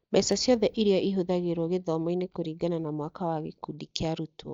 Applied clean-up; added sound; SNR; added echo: neural mask model DeepFilterNet 3.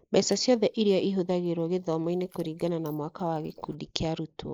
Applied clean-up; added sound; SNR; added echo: neural mask model Resemble Enhance denoiser.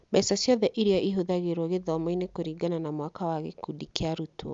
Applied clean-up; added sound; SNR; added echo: none; none; none; none.